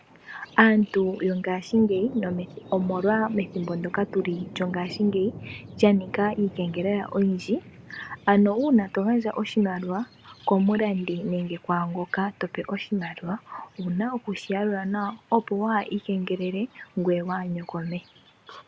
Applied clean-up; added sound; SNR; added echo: none; Thunder; 19 dB; none.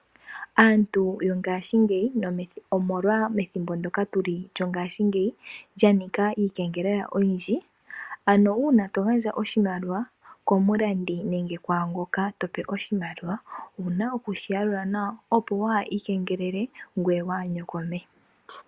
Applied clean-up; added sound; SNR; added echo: none; none; none; none.